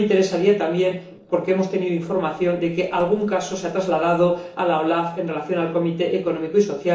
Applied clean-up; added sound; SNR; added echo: neural separator model SepFormer DNS4.